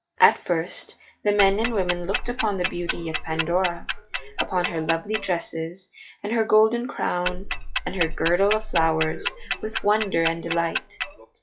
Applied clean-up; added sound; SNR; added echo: classical method log-MMSE.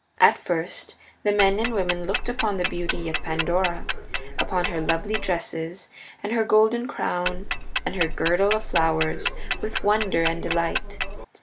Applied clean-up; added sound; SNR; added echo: none; Tick-tock; 2 dB; none.